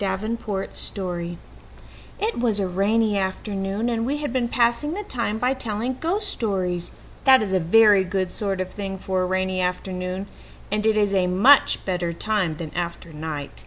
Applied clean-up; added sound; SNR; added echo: none; none; none; none.